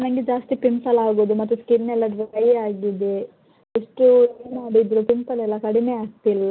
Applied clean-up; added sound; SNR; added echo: none; none; none; none.